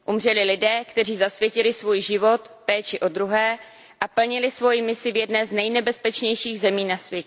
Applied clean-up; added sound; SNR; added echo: none; none; none; none.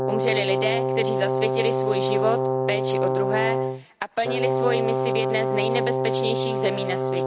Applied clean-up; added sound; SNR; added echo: none; Brass instrument; -3 dB; none.